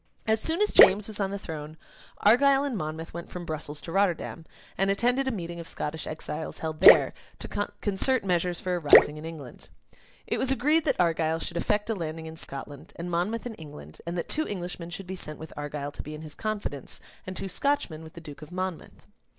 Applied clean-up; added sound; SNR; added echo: none; Drip / Splash, splatter; -2 dB; none.